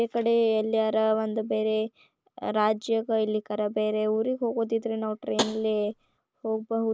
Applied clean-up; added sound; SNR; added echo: none; Tap; 9 dB; none.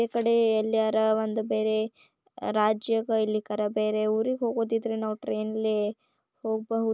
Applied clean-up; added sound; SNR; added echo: none; none; none; none.